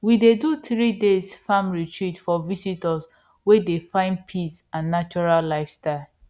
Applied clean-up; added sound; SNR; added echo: none; none; none; none.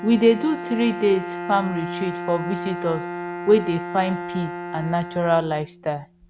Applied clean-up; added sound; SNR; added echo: none; Bowed string instrument; 9 dB; none.